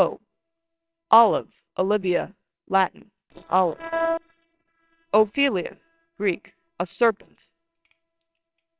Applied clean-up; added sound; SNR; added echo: neural separator model SepFormer WHAMR!.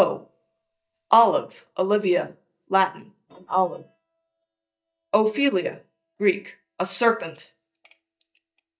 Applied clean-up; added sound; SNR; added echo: neural mask model DeepFilterNet 3.